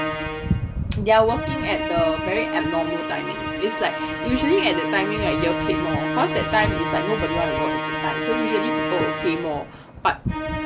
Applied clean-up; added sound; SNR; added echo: none; Musical instrument; 2 dB; none.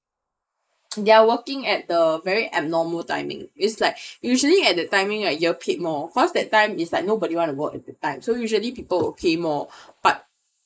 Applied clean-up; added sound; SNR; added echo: neural mask model Resemble Enhance denoiser.